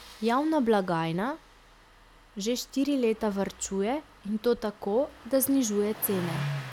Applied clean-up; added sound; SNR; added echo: none; Engine starting; 14 dB; none.